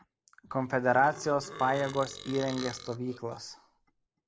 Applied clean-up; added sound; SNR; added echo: none; Burping, eructation; 15 dB; none.